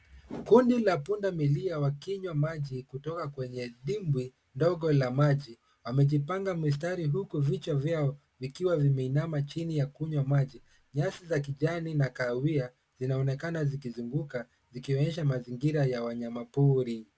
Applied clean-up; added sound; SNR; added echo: none; none; none; none.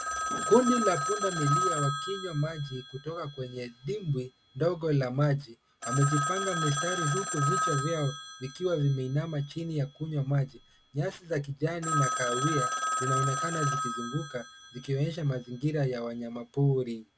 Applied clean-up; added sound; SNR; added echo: none; Telephone; 4 dB; none.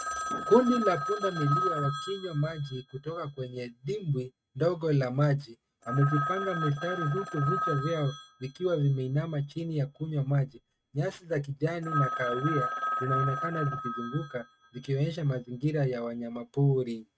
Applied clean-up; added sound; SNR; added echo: neural mask model RNNoise.